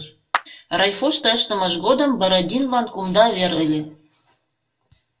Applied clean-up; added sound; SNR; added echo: none; Clapping; 11 dB; reverberation time 0.2 s.